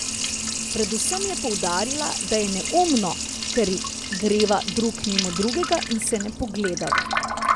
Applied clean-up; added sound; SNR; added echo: none; Liquid; 2 dB; none.